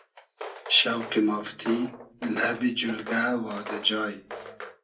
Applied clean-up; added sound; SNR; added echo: none; Walk, footsteps; 13 dB; reverberation time 0.2 s.